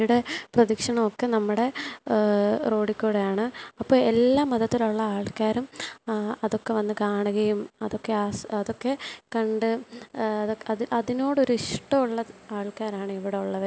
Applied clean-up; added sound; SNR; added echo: none; none; none; none.